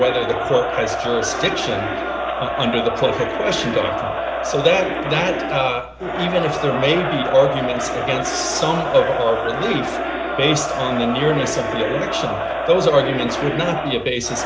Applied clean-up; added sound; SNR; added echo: none; Crowd; 3 dB; reverberation time 2.3 s.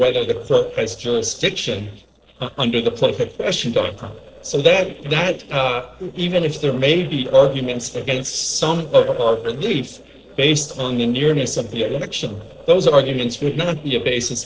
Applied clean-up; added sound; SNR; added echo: neural separator model SepFormer DNS4.